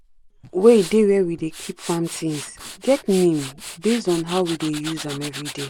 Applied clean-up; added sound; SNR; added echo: none; Tools; 15 dB; none.